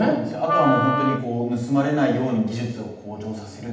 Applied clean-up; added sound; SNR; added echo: none; Wind instrument, woodwind instrument; 3 dB; reverberation time 0.8 s.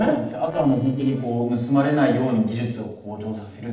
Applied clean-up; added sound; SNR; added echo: neural separator model SepFormer DNS4.